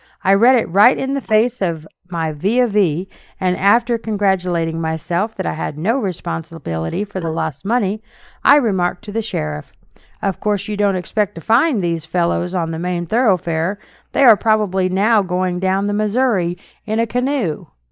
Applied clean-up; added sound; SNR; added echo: neural mask model Resemble Enhance denoiser.